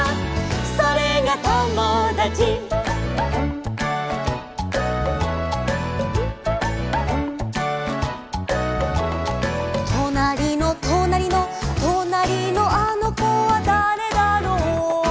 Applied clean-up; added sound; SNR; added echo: none; none; none; none.